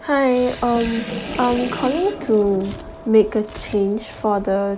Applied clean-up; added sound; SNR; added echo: none; Sink (filling or washing) / Water; 12 dB; none.